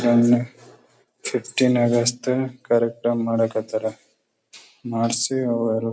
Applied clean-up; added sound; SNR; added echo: none; none; none; none.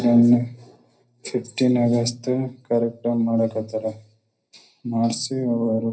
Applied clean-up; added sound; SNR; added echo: none; none; none; reverberation time 0.4 s.